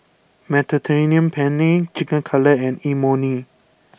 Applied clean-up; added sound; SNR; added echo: none; none; none; none.